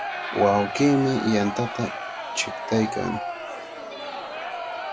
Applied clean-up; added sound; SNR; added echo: none; Crowd; 6 dB; none.